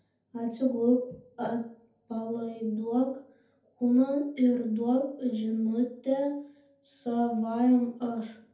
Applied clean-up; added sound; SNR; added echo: none; none; none; reverberation time 0.5 s.